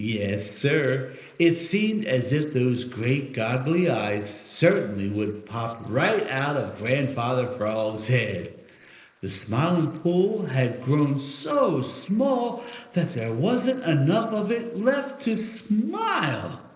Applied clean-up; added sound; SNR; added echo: neural separator model SepFormer DNS4.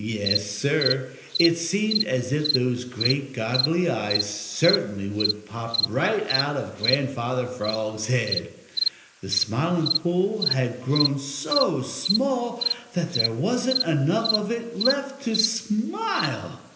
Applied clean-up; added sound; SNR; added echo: none; Cricket; 4 dB; reverberation time 0.8 s.